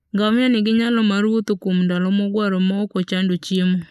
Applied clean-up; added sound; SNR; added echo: neural mask model Resemble Enhance denoiser.